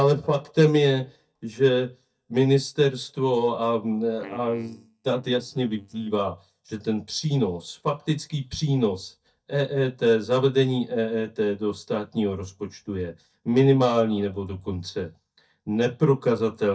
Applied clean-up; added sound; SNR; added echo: neural mask model DeepFilterNet 3.